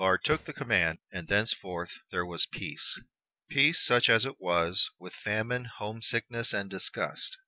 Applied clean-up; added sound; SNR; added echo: none; Tap; 13 dB; none.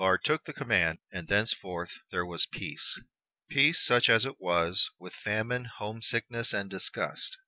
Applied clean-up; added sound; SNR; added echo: none; none; none; none.